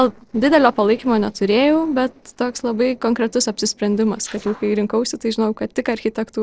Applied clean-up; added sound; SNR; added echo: neural separator model SepFormer DNS4.